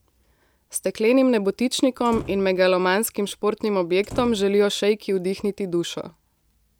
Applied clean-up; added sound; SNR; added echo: none; Slam; 18 dB; none.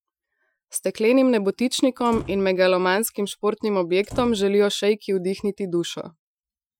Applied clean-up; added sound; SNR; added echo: classical method Wiener filter.